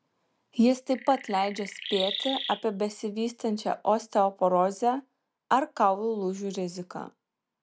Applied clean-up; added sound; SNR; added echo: none; Chirp, tweet; 9 dB; none.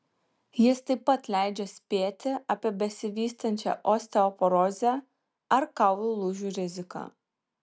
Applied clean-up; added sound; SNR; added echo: none; none; none; none.